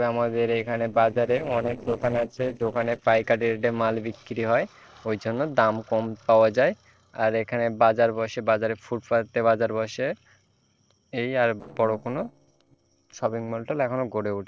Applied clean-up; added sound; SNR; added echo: neural separator model SepFormer DNS4.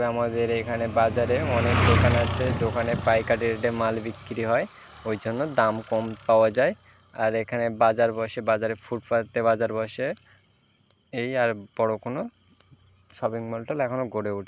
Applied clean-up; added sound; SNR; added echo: none; none; none; none.